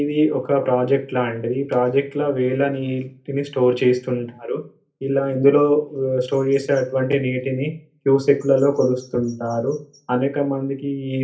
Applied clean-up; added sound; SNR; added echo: none; none; none; reverberation time 0.3 s.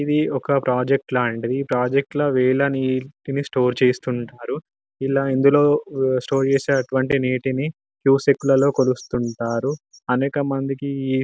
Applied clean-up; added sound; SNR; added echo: none; none; none; none.